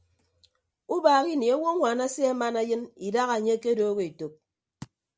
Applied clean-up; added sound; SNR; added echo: none; none; none; none.